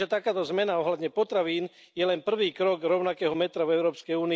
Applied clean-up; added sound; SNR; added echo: none; none; none; none.